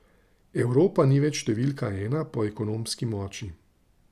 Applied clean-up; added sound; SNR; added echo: none; none; none; none.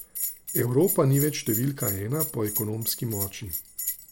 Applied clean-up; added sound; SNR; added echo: none; Bell; 6 dB; none.